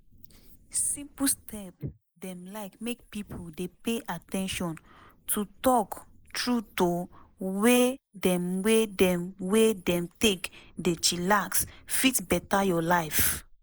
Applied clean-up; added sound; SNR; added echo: neural mask model Resemble Enhance denoiser.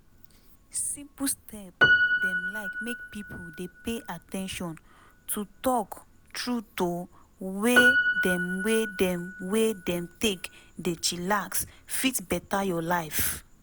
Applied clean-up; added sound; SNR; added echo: none; Piano; 1 dB; none.